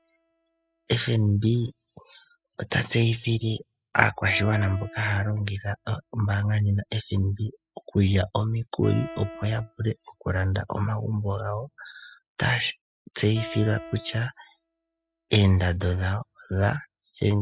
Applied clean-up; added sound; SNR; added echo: classical method spectral subtraction.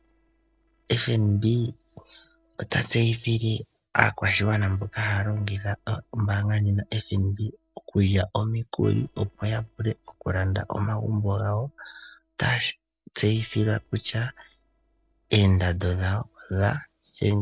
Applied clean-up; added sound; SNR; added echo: neural separator model SepFormer DNS4.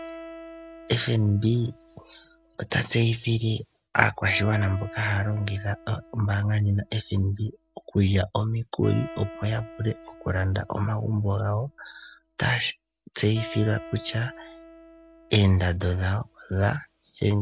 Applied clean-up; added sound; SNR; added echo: none; Acoustic guitar; 19 dB; none.